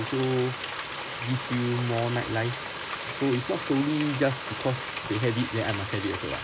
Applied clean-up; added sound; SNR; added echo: none; Frying (food); 6 dB; none.